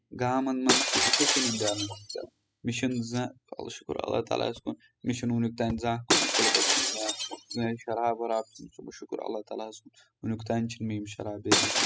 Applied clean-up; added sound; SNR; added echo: classical method spectral subtraction.